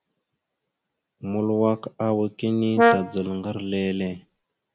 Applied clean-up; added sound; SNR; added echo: none; Brass instrument; -2 dB; none.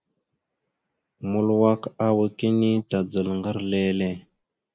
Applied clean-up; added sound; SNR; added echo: neural mask model Resemble Enhance denoiser.